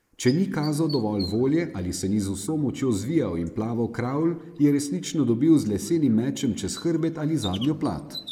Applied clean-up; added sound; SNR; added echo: neural mask model Resemble Enhance denoiser.